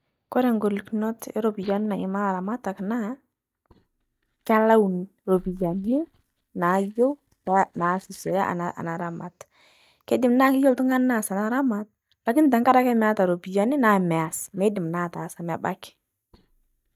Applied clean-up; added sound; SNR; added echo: neural mask model DeepFilterNet 3.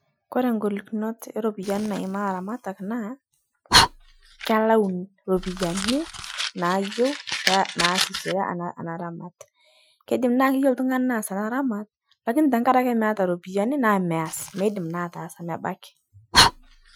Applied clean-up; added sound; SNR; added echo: classical method Wiener filter.